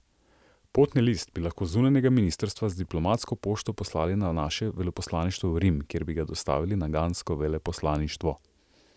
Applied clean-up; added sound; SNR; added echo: none; none; none; none.